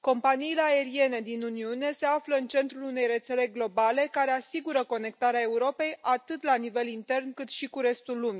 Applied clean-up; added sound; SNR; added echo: none; none; none; none.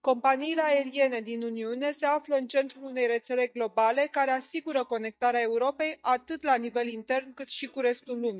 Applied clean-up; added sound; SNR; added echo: neural mask model DeepFilterNet 3.